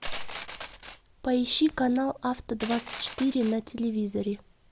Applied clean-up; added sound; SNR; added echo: none; Glass; 10 dB; none.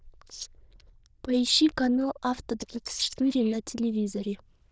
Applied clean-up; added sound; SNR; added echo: neural diffusion model UNIVERSE++.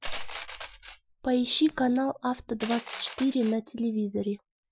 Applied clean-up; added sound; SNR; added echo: classical method Wiener filter.